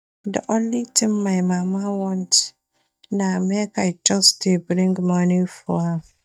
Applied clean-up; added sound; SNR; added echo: neural mask model DeepFilterNet 3.